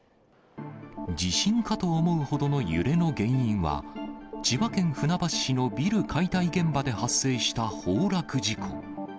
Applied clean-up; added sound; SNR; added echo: none; none; none; none.